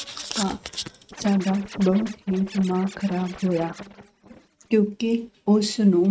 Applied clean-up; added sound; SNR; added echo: neural mask model RNNoise.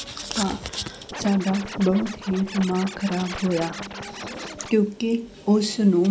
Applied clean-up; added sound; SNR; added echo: none; Scratching (performance technique); 12 dB; none.